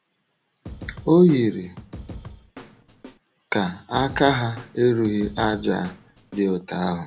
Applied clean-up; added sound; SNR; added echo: none; Snare drum / Drum kit; 17 dB; none.